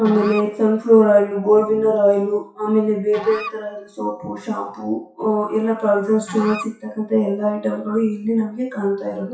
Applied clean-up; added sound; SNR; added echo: classical method WPE with log-MMSE.